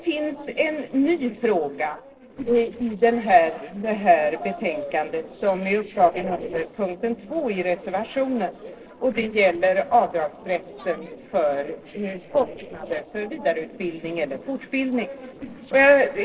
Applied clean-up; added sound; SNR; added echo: neural separator model SepFormer DNS4.